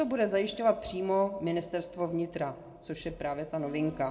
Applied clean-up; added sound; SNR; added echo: none; none; none; reverberation time 0.8 s.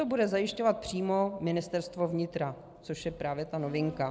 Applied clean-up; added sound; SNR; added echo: none; none; none; none.